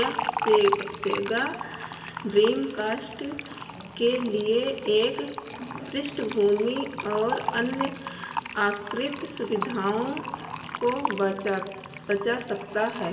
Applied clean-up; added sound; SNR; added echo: none; Fill (with liquid); 8 dB; reverberation time 2.6 s.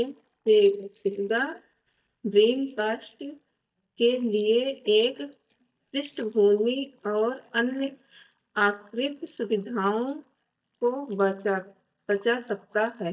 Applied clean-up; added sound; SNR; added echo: neural mask model DeepFilterNet 3.